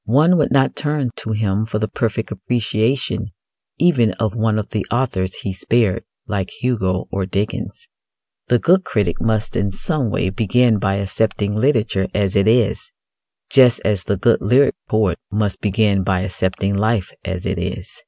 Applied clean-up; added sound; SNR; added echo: none; none; none; none.